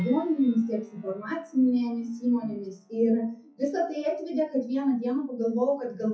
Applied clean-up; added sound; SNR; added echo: classical method WPE with log-MMSE.